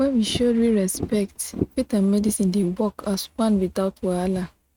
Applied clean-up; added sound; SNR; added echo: neural mask model RNNoise.